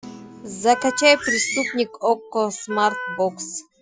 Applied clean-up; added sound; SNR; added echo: classical method Wiener filter.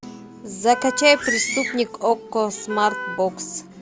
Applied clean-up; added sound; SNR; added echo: none; Wind instrument, woodwind instrument; 13 dB; none.